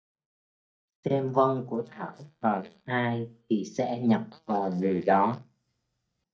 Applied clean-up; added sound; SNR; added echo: neural mask model DeepFilterNet 3.